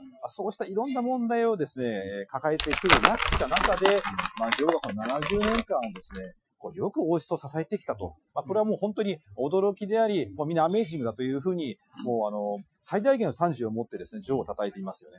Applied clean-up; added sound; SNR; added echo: classical method Wiener filter.